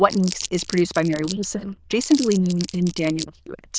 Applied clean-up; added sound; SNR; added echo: neural diffusion model UNIVERSE++.